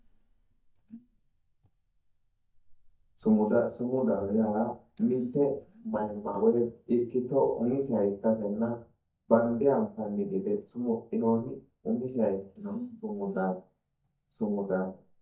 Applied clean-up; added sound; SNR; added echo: neural mask model DeepFilterNet 3.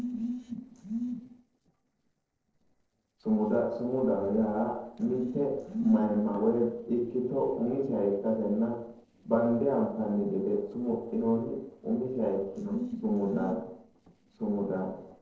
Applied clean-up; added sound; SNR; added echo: neural separator model SepFormer DNS4.